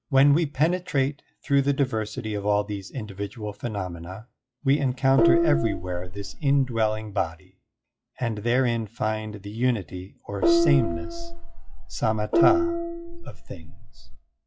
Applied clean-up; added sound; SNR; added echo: classical method log-MMSE.